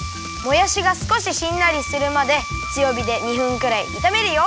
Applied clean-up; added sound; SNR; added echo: none; Wind instrument, woodwind instrument; 11 dB; none.